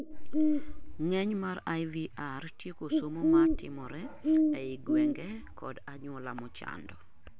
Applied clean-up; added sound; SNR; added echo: none; Bird; -3 dB; none.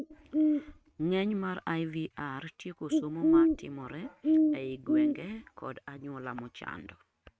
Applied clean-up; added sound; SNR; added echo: neural mask model RNNoise.